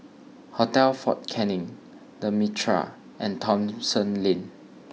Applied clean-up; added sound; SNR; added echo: none; none; none; none.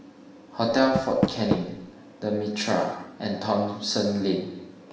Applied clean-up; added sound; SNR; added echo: none; Door; 7 dB; reverberation time 0.9 s.